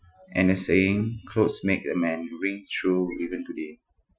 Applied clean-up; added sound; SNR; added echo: classical method Wiener filter.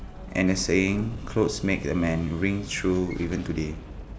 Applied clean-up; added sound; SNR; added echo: none; Explosion; 14 dB; none.